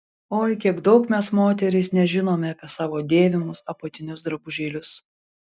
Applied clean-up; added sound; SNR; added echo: neural mask model DeepFilterNet 3.